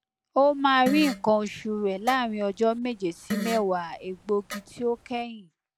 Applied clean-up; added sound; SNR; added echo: none; Fart; 12 dB; none.